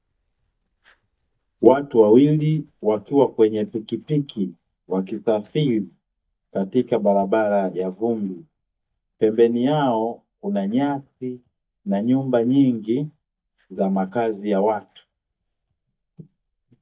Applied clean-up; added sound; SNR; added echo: neural mask model DeepFilterNet 3.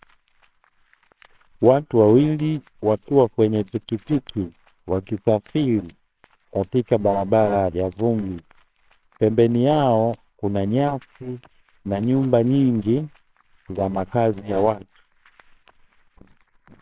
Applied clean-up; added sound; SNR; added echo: neural separator model SepFormer WHAMR!.